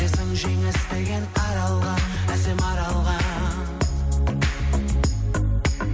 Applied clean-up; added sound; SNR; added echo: none; none; none; none.